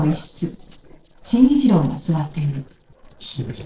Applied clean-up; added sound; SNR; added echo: neural separator model SepFormer DNS4.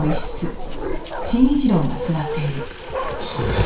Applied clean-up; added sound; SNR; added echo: none; Bark; 2 dB; reverberation time 0.6 s.